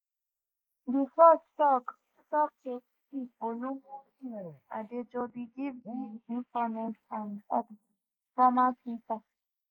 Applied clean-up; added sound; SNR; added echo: neural mask model Resemble Enhance denoiser.